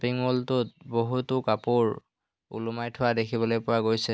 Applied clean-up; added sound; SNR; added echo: none; none; none; none.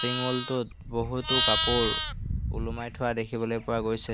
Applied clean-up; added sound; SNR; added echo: none; Livestock, farm animals, working animals; -2 dB; none.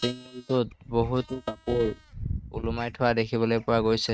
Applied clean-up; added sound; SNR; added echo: neural mask model RNNoise.